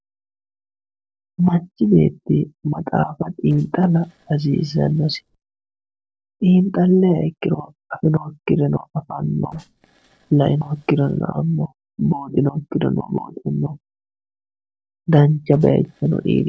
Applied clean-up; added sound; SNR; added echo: neural separator model SepFormer DNS4.